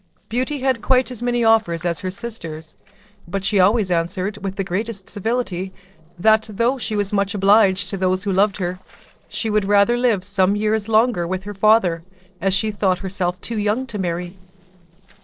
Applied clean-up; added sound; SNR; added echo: neural separator model SepFormer DNS4.